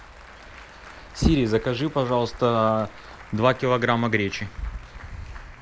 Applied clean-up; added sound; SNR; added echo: none; Applause / Crowd; 20 dB; none.